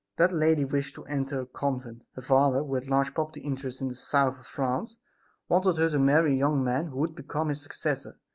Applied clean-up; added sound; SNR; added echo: none; none; none; none.